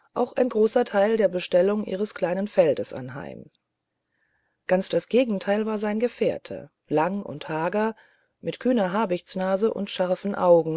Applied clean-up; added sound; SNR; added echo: none; none; none; none.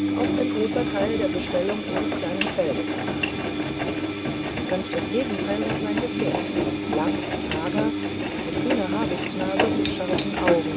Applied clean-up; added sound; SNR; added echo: none; Engine; -4 dB; none.